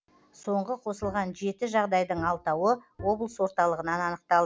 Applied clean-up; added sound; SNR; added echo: none; Bowed string instrument; 18 dB; none.